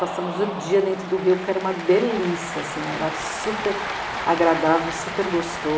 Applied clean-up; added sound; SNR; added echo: none; Cheering; 7 dB; reverberation time 1.2 s.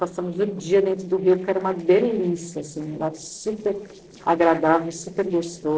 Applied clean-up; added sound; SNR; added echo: neural separator model SepFormer DNS4.